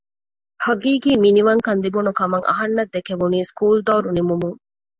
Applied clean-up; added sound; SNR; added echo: none; none; none; none.